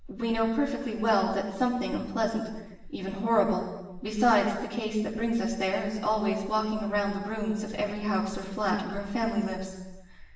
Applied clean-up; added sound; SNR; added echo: none; none; none; reverberation time 1.1 s.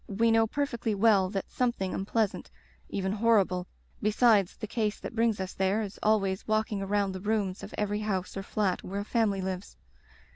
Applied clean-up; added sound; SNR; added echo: none; none; none; none.